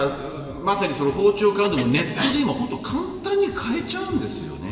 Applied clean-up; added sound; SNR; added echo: none; Scratching (performance technique); 12 dB; reverberation time 2.6 s.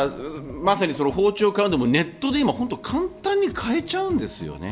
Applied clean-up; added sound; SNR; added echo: none; none; none; none.